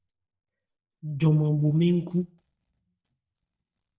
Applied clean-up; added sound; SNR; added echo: neural mask model DeepFilterNet 3.